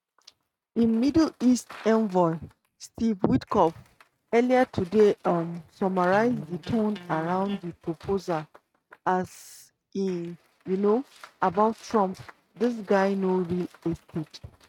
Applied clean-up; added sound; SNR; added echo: neural mask model RNNoise.